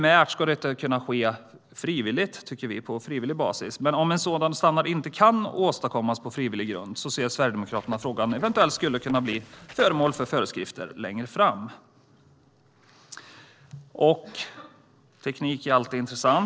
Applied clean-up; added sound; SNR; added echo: neural separator model SepFormer DNS4.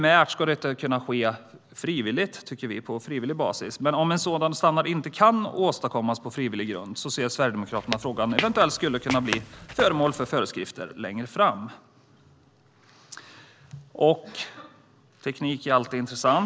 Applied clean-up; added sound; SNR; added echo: none; Squeak / Walk, footsteps; 7 dB; none.